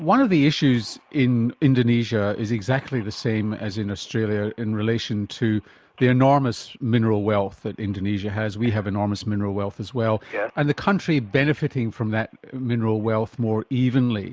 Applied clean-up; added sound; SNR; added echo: none; none; none; none.